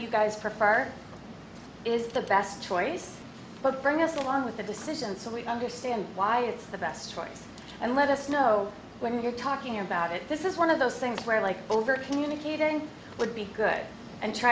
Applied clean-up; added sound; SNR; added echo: none; none; none; none.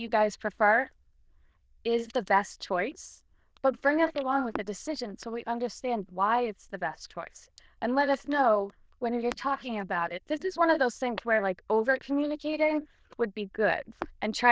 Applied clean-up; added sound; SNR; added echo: neural diffusion model UNIVERSE++.